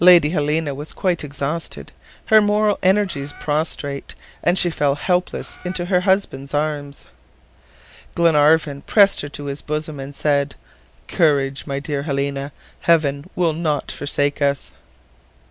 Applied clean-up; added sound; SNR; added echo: none; Bird; 19 dB; none.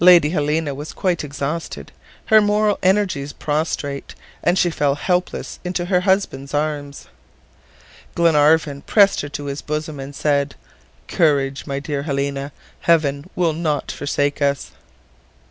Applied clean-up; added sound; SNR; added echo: none; none; none; none.